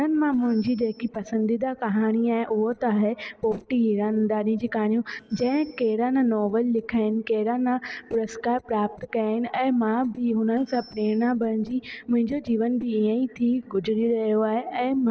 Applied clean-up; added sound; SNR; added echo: neural separator model SepFormer DNS4.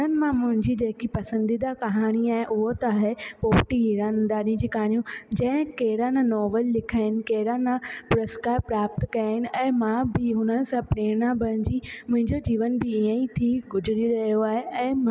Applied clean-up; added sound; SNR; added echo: none; none; none; none.